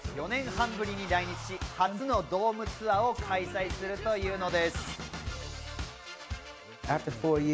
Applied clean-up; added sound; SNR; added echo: none; none; none; none.